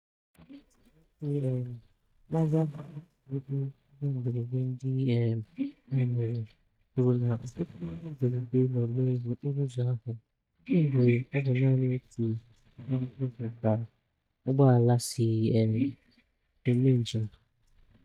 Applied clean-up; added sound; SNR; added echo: neural mask model DeepFilterNet 3.